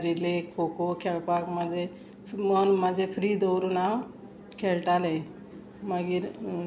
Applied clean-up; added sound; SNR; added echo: none; none; none; none.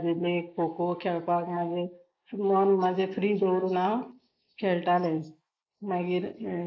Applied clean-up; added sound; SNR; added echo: neural mask model Resemble Enhance denoiser.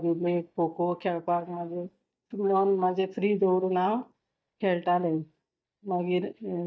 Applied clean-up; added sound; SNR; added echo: neural mask model DeepFilterNet 3.